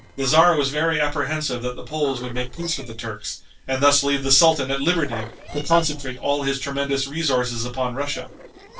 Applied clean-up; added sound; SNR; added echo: neural separator model SepFormer DNS4.